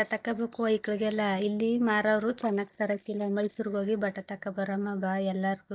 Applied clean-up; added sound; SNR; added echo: neural mask model DeepFilterNet 3.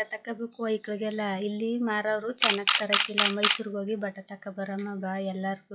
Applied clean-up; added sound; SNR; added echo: classical method log-MMSE.